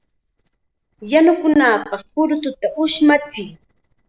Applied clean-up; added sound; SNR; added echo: neural separator model SepFormer DNS4.